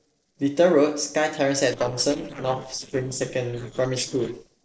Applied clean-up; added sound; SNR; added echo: neural separator model SepFormer DNS4.